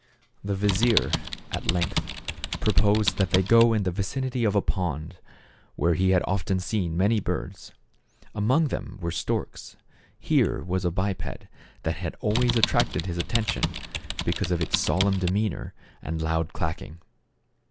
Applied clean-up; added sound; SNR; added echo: none; Typing; 4 dB; none.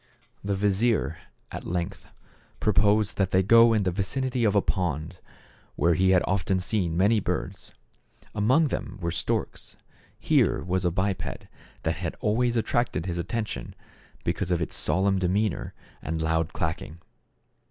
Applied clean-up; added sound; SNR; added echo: none; none; none; none.